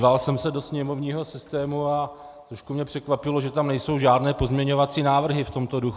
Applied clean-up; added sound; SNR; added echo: none; none; none; none.